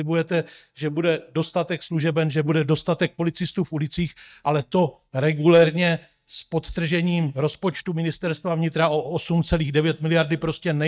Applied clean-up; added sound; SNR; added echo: neural mask model DeepFilterNet 3.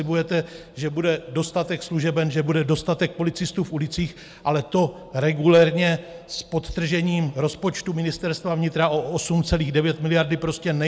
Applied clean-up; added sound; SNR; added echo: none; none; none; none.